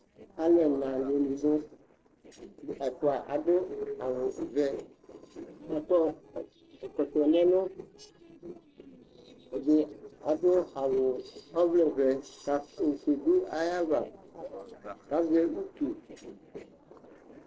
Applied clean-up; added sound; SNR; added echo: neural separator model SepFormer DNS4.